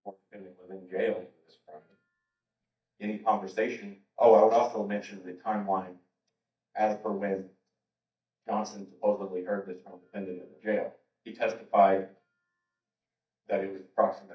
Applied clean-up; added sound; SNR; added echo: neural mask model DeepFilterNet 3.